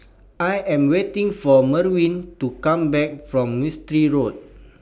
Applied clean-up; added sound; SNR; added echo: none; none; none; none.